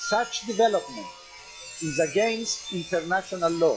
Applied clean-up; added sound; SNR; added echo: classical method log-MMSE.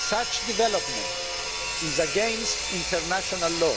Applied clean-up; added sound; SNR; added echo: none; Sawing; 2 dB; none.